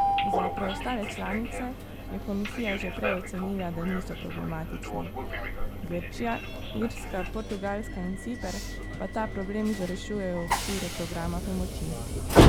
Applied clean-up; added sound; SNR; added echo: none; Train; -4 dB; none.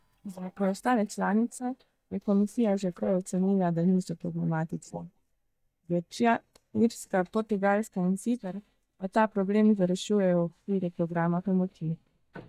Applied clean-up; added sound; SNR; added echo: neural mask model DeepFilterNet 3.